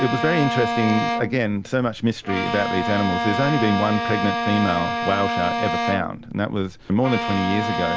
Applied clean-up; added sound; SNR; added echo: none; Bowed string instrument; 3 dB; none.